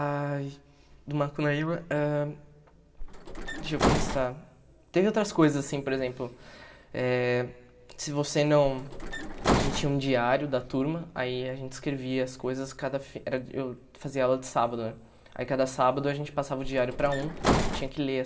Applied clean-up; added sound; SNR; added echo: none; Bus; 0 dB; reverberation time 1.0 s.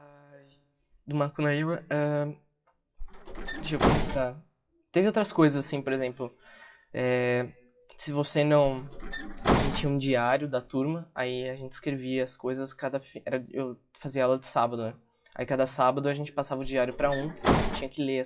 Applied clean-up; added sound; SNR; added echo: classical method WPE with log-MMSE.